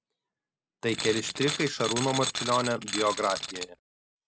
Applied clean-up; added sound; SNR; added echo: none; Tools; 4 dB; none.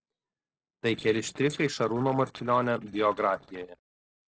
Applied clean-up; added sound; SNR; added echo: neural separator model SepFormer DNS4.